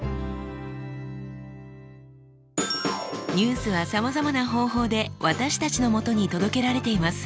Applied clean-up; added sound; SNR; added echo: none; none; none; none.